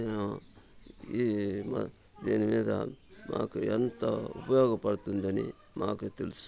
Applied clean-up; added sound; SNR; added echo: none; none; none; none.